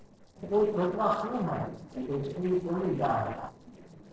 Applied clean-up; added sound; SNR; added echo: neural separator model SepFormer DNS4.